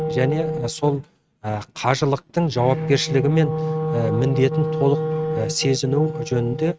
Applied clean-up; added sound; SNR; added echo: neural mask model RNNoise.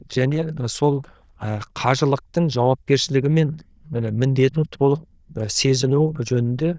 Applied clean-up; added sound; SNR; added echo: neural diffusion model UNIVERSE++.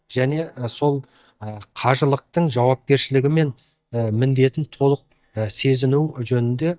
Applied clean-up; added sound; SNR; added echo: neural mask model DeepFilterNet 3.